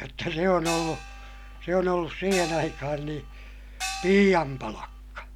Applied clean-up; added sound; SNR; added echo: none; Gong; 11 dB; none.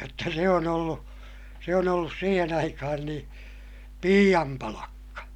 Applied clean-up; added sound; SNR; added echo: none; none; none; none.